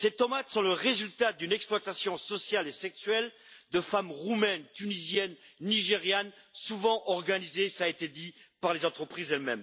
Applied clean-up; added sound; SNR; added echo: none; none; none; none.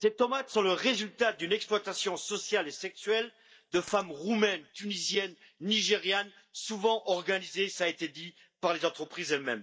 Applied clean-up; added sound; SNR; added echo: neural mask model DeepFilterNet 3.